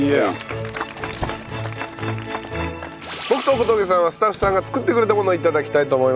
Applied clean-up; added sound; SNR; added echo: none; Squeak; 19 dB; none.